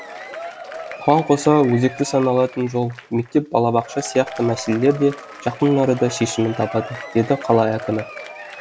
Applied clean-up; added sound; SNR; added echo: none; Applause / Crowd / Cheering; 14 dB; none.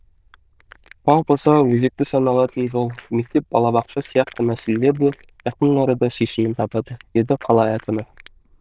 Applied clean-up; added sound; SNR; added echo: neural diffusion model UNIVERSE++.